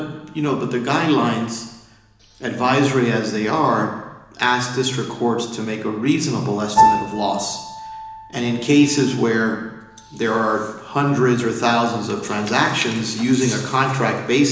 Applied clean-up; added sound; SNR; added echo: none; Piano; 9 dB; reverberation time 1.0 s.